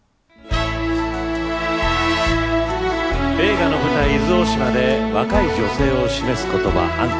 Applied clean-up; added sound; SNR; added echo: none; none; none; none.